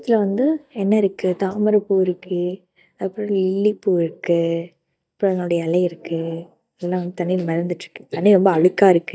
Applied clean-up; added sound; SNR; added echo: neural mask model DeepFilterNet 3.